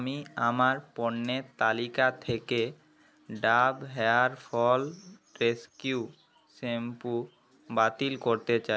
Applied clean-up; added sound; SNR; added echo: none; none; none; none.